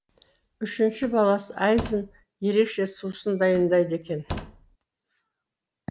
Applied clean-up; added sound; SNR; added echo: none; Slam; 15 dB; none.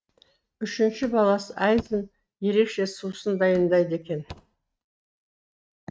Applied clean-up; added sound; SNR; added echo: neural mask model RNNoise.